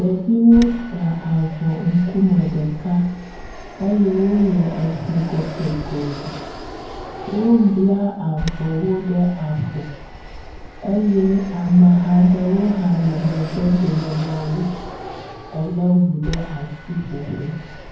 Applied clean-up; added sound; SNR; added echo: none; Fixed-wing aircraft, airplane; 14 dB; reverberation time 0.9 s.